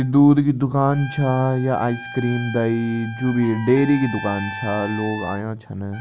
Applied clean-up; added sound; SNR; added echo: none; Trumpet + Trumpet; 14 dB; none.